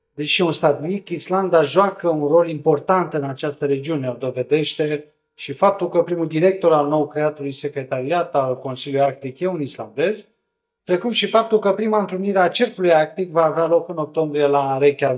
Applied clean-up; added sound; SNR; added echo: neural mask model DeepFilterNet 3.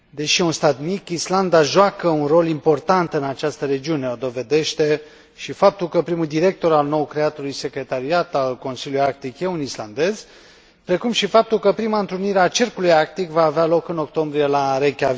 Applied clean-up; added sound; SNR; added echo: none; none; none; none.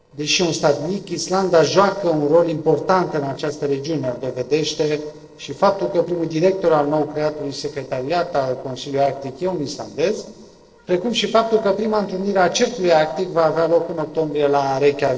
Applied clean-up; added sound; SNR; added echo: neural separator model SepFormer DNS4.